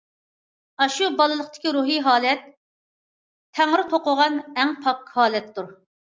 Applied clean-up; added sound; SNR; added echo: none; none; none; none.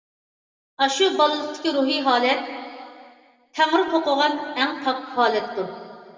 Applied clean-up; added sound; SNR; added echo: none; none; none; reverberation time 2.2 s.